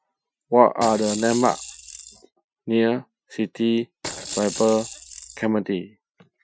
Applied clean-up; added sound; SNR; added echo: classical method Wiener filter.